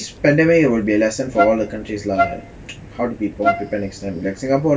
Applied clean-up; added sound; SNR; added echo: none; Wind instrument, woodwind instrument; 3 dB; none.